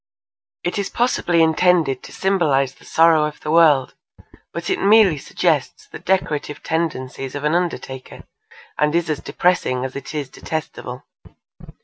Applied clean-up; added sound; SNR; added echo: none; none; none; none.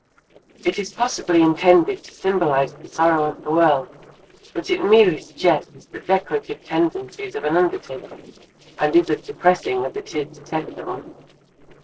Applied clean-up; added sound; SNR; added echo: neural separator model SepFormer DNS4.